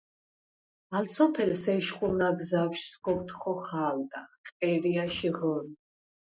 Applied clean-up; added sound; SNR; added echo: neural mask model Resemble Enhance denoiser.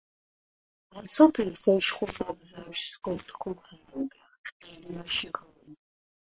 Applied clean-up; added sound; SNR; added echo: neural separator model SepFormer WHAM!.